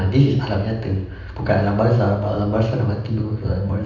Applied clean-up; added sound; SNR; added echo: none; none; none; reverberation time 0.9 s.